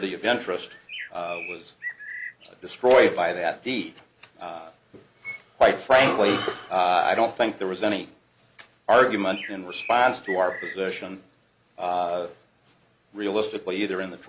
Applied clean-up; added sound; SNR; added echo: none; Bird; 14 dB; none.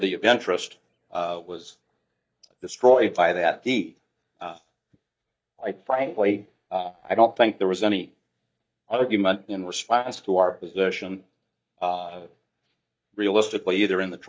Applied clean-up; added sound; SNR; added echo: neural mask model DeepFilterNet 3.